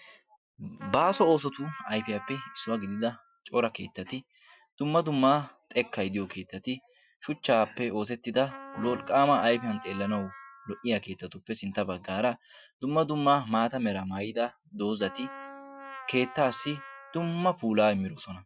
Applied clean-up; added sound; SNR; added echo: classical method Wiener filter.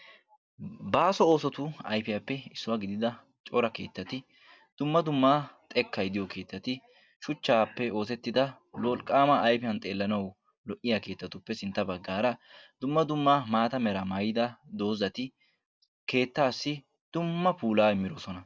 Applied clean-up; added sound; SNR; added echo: none; none; none; none.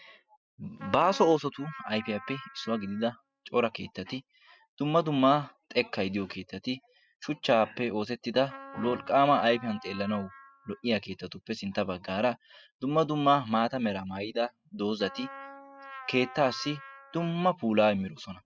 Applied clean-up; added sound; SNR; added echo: classical method spectral subtraction.